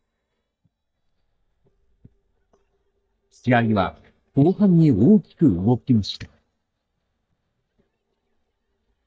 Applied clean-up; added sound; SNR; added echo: neural mask model DeepFilterNet 3.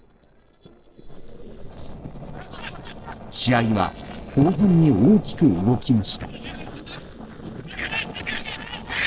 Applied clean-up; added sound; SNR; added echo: neural separator model SepFormer DNS4.